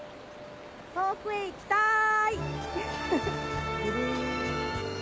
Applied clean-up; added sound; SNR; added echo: none; none; none; none.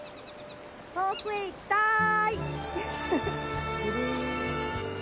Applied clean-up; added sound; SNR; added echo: none; Bowed string instrument + Bird vocalization, bird call, bird song; 16 dB; none.